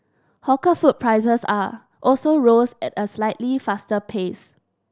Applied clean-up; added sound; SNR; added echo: none; none; none; none.